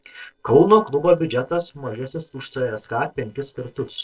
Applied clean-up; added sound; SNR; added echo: neural separator model SepFormer DNS4.